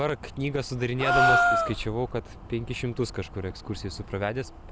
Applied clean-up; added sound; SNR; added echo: none; Gasp; -4 dB; none.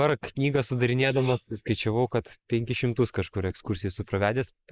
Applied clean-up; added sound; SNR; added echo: neural mask model Resemble Enhance denoiser.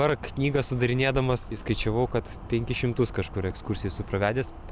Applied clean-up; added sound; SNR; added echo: none; none; none; none.